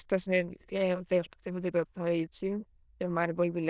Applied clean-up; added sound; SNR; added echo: neural diffusion model UNIVERSE++.